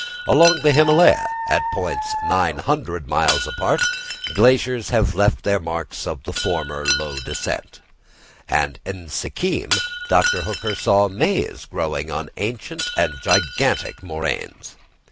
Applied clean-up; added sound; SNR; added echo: none; Shatter + Dog; 7 dB; none.